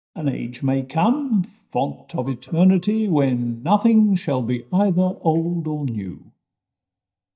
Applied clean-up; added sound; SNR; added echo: neural mask model DeepFilterNet 3.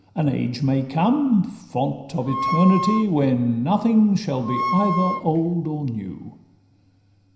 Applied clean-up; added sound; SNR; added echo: none; Wind instrument, woodwind instrument; 5 dB; reverberation time 0.9 s.